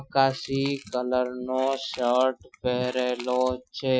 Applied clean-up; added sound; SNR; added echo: classical method Wiener filter.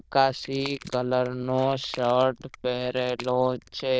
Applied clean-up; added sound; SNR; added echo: neural diffusion model UNIVERSE++.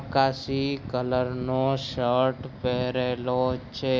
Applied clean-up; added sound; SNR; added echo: none; none; none; none.